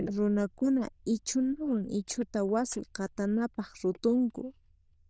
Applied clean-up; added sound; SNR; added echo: neural diffusion model UNIVERSE++.